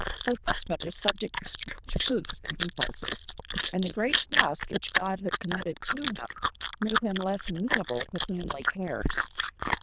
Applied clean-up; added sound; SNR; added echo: neural diffusion model UNIVERSE++.